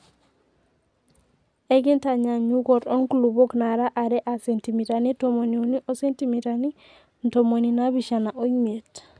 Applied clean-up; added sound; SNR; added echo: none; none; none; none.